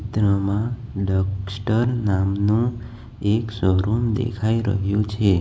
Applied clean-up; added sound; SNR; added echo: none; none; none; none.